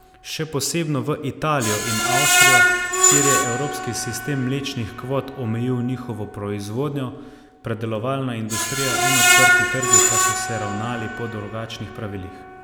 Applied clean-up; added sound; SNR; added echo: none; Screech; -4 dB; none.